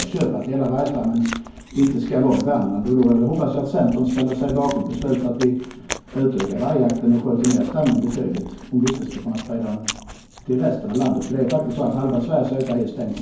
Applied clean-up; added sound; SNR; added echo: none; Chewing, mastication; 16 dB; reverberation time 0.9 s.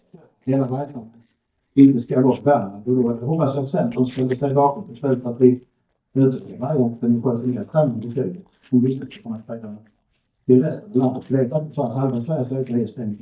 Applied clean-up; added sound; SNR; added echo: neural mask model DeepFilterNet 3.